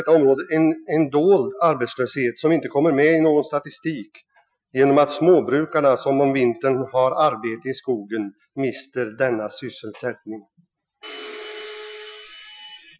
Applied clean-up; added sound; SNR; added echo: classical method Wiener filter.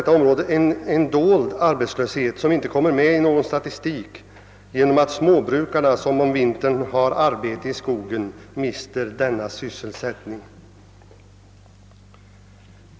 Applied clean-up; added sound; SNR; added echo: none; none; none; none.